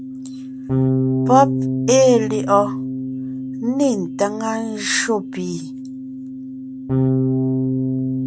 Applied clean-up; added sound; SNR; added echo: none; Bass guitar; 1 dB; none.